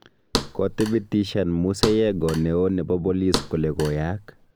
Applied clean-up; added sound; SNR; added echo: none; Thump, thud; 9 dB; none.